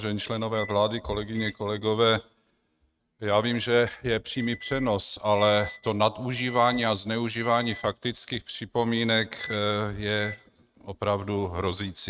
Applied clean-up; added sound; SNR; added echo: neural mask model RNNoise.